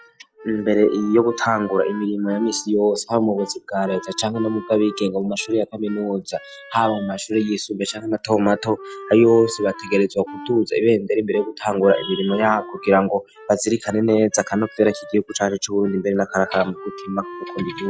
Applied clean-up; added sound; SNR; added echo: classical method log-MMSE.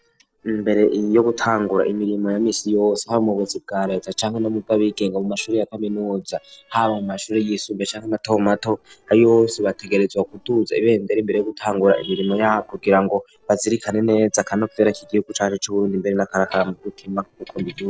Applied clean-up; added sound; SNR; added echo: neural separator model SepFormer DNS4.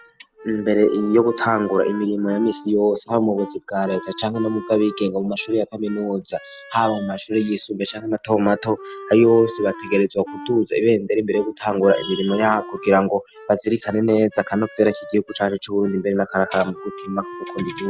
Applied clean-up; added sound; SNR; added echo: none; Wind instrument, woodwind instrument; 17 dB; none.